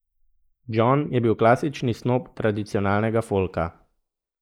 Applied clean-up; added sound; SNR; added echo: neural mask model Resemble Enhance denoiser.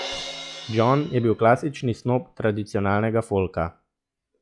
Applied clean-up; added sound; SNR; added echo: classical method log-MMSE.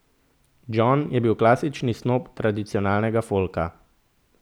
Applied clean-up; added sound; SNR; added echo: none; none; none; none.